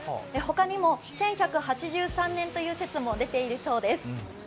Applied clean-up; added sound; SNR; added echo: none; none; none; none.